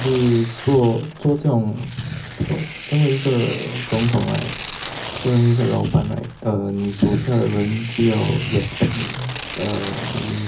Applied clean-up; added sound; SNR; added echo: none; Tearing; 13 dB; reverberation time 0.4 s.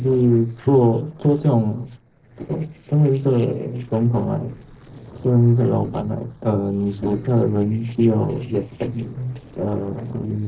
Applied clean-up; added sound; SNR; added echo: neural separator model SepFormer DNS4.